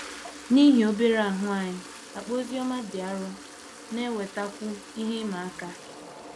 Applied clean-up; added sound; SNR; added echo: none; Toilet flush; 15 dB; none.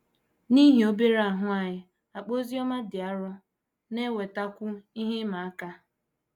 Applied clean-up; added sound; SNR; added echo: none; none; none; none.